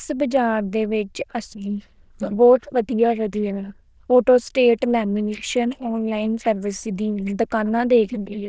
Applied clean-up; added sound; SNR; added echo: neural diffusion model UNIVERSE++.